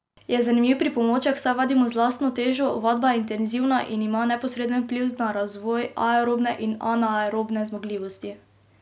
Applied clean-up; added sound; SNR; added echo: none; none; none; none.